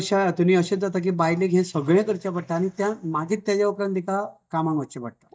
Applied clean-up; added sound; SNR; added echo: neural mask model DeepFilterNet 3.